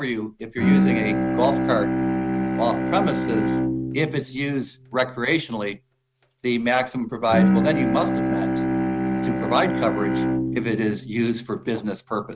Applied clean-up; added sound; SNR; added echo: neural mask model RNNoise.